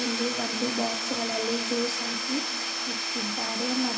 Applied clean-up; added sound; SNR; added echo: none; Tools / Domestic sounds, home sounds; -1 dB; reverberation time 2.4 s.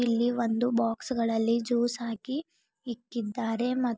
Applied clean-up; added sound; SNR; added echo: none; none; none; none.